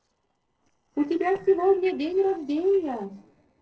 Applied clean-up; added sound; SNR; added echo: neural separator model SepFormer DNS4.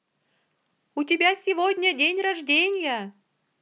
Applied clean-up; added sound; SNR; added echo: none; none; none; none.